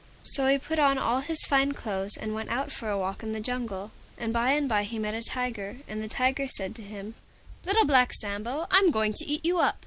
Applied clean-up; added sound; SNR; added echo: none; none; none; none.